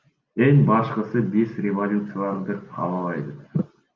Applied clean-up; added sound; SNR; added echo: none; none; none; none.